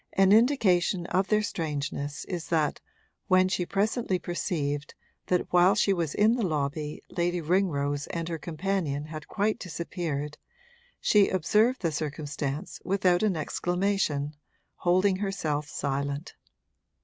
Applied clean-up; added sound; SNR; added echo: none; none; none; none.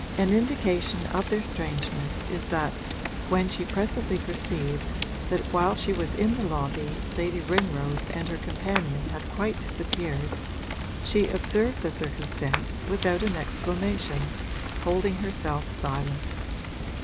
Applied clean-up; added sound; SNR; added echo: none; Clapping + Fire; 3 dB; none.